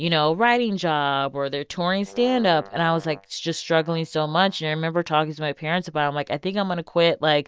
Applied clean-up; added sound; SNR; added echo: neural mask model DeepFilterNet 3.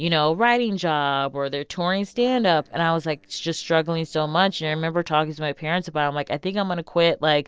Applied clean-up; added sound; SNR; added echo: neural separator model SepFormer DNS4.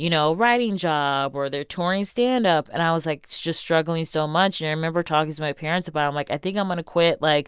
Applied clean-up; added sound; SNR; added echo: none; none; none; none.